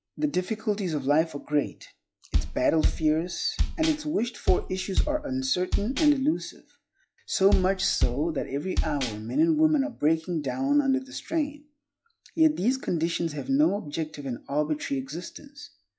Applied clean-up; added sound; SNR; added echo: classical method log-MMSE.